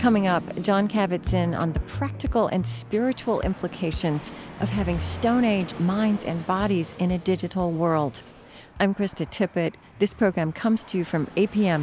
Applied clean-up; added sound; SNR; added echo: none; Fixed-wing aircraft, airplane; 19 dB; none.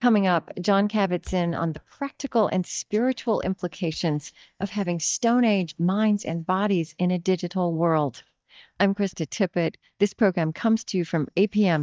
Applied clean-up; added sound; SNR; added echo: neural mask model DeepFilterNet 3.